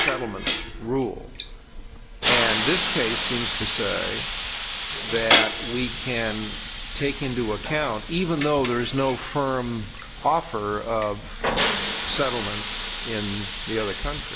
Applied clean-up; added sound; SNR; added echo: none; Hiss; 0 dB; none.